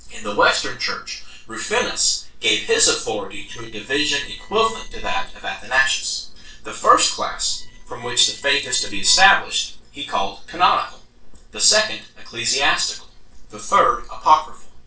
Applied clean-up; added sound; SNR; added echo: neural separator model SepFormer DNS4.